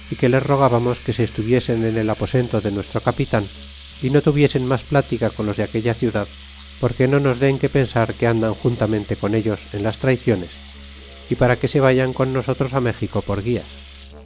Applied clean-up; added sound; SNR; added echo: none; Water tap, faucet + Musical instrument; 17 dB; none.